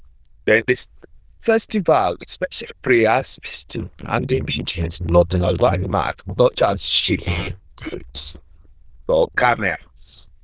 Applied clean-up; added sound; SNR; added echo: neural diffusion model UNIVERSE++.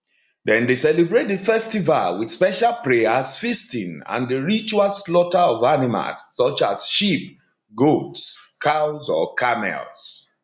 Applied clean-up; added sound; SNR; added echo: none; none; none; none.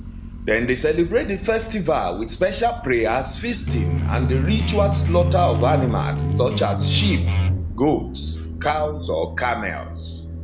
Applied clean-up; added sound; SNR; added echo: none; Guitar + Motorcycle; 1 dB; none.